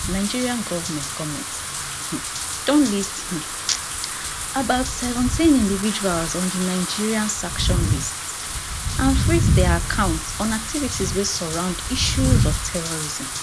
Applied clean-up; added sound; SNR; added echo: none; Wind / Rain; -1 dB; none.